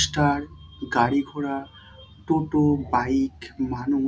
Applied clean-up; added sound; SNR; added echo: none; none; none; none.